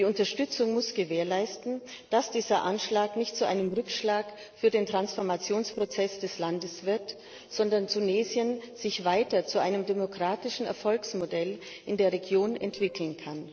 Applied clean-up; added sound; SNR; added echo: neural separator model SepFormer DNS4.